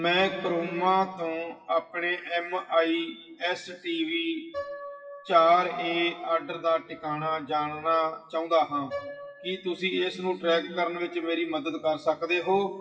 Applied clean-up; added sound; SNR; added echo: classical method WPE with log-MMSE.